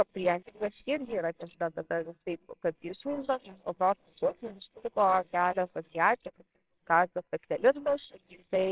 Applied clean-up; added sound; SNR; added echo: neural separator model SepFormer WHAMR!.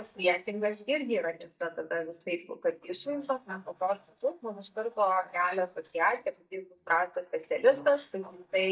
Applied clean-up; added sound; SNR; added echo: neural mask model DeepFilterNet 3.